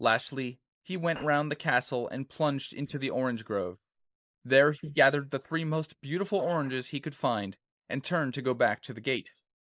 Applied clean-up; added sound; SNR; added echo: neural mask model Resemble Enhance denoiser.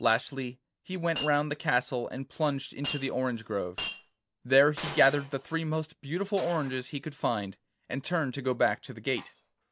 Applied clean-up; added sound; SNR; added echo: none; Shatter; 16 dB; none.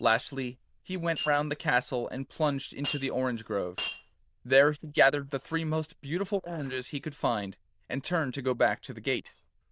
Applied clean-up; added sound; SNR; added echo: neural diffusion model UNIVERSE++.